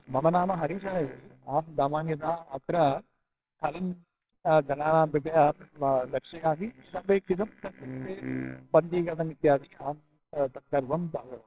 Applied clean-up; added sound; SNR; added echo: neural separator model SepFormer WHAMR!.